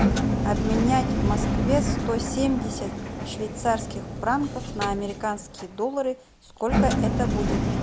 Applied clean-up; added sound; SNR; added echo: none; Engine; -2 dB; none.